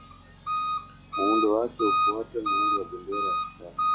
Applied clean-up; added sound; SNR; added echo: classical method log-MMSE.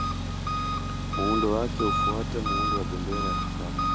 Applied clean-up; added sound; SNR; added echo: none; Engine; -5 dB; none.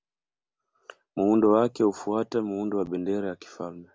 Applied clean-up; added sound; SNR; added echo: none; none; none; none.